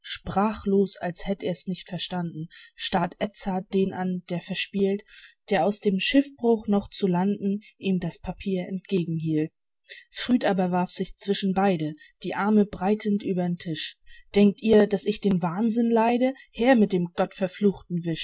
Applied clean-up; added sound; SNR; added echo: none; none; none; none.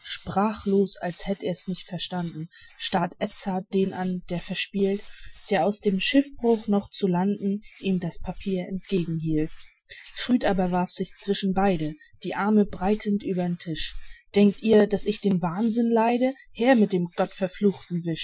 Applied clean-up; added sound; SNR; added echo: classical method Wiener filter.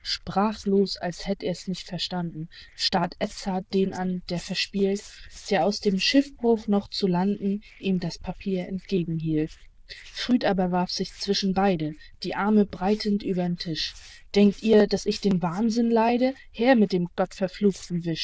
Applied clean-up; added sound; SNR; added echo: neural diffusion model UNIVERSE++.